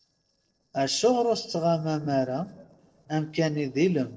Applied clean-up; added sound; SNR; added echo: neural separator model SepFormer DNS4.